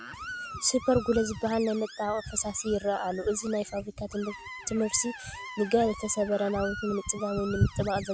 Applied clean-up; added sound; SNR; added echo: none; Screech; 14 dB; none.